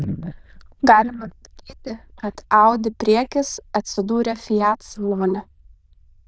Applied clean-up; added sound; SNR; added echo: neural diffusion model UNIVERSE++.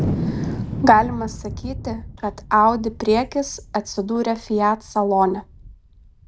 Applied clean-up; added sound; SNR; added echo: none; Thunder; 9 dB; none.